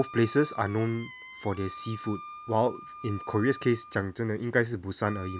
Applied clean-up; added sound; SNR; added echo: none; Wind instrument, woodwind instrument; 15 dB; none.